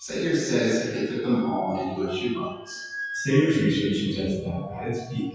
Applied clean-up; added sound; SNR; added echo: classical method WPE with log-MMSE.